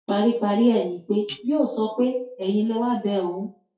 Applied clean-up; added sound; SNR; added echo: classical method WPE with log-MMSE.